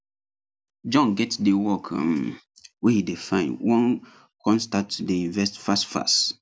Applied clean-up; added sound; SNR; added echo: none; none; none; none.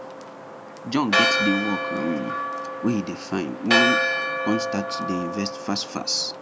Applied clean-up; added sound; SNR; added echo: none; Church bell; -1 dB; none.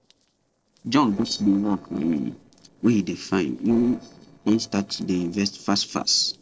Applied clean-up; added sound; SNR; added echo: neural separator model SepFormer DNS4.